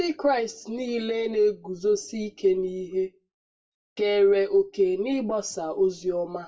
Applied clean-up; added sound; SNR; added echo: none; none; none; reverberation time 0.2 s.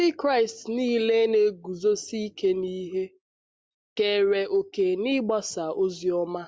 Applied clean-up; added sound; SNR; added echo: none; none; none; none.